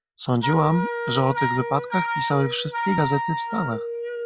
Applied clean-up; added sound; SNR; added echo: classical method log-MMSE.